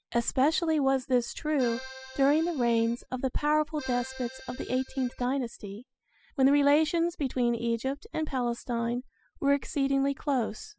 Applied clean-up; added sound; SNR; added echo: classical method spectral subtraction.